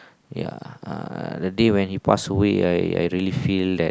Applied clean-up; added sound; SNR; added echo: none; none; none; none.